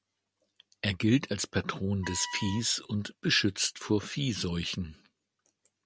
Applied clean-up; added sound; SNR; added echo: none; Wind instrument, woodwind instrument; 13 dB; none.